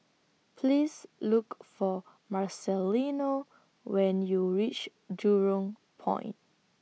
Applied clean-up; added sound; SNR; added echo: none; none; none; none.